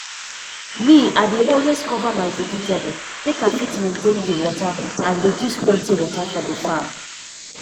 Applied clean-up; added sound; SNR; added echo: neural mask model Resemble Enhance denoiser.